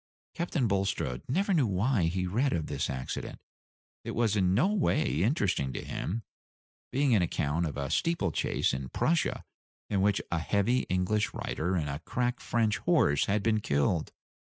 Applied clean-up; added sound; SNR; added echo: none; none; none; none.